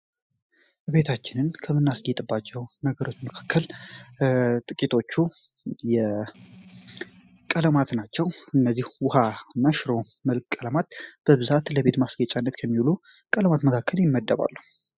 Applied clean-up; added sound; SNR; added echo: classical method spectral subtraction.